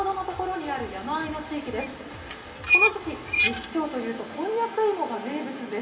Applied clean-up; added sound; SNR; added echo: none; Squeak; -5 dB; reverberation time 2.4 s.